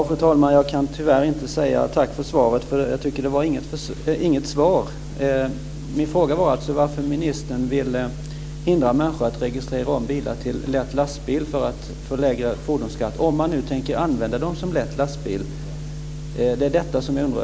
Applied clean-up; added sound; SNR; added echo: none; none; none; none.